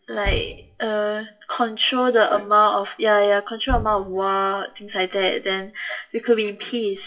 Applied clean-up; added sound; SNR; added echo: classical method WPE with log-MMSE.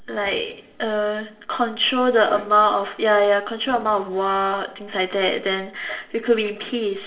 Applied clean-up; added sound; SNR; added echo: neural separator model SepFormer DNS4.